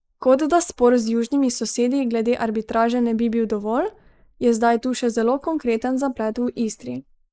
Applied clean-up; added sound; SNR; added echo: neural mask model Resemble Enhance denoiser.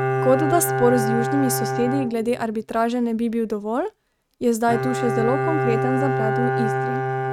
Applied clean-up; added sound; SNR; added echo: neural mask model RNNoise.